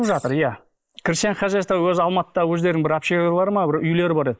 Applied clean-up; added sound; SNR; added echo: neural mask model Resemble Enhance denoiser.